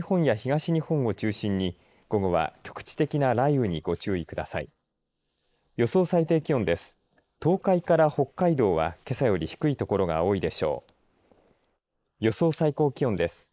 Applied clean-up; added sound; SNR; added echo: neural mask model Resemble Enhance denoiser.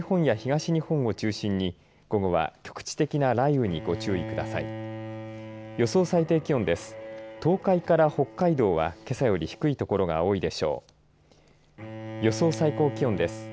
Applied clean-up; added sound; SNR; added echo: none; Bowed string instrument; 14 dB; none.